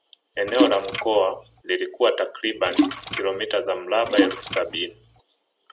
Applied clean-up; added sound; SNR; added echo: none; Splash, splatter; 2 dB; none.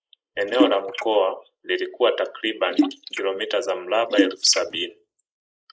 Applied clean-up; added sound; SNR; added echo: neural mask model Resemble Enhance denoiser.